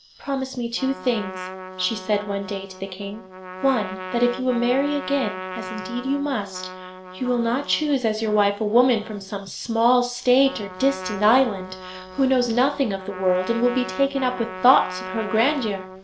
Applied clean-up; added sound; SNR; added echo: none; Trumpet; 13 dB; none.